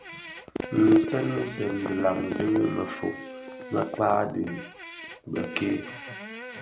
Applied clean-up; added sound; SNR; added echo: none; Fart; 13 dB; none.